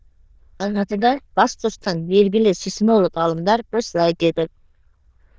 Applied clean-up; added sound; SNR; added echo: neural diffusion model UNIVERSE++.